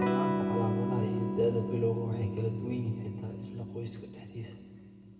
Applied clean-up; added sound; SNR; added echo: none; Electric guitar / Strum; 0 dB; reverberation time 2.1 s.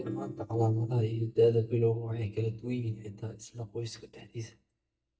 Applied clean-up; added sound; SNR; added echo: neural mask model DeepFilterNet 3.